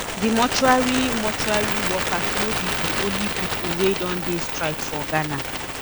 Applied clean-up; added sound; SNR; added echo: none; Bird; 0 dB; none.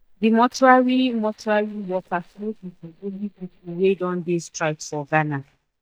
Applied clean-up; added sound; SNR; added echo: neural mask model DeepFilterNet 3.